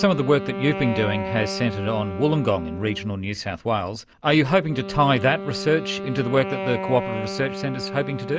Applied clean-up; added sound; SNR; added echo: none; Wind instrument, woodwind instrument; 9 dB; none.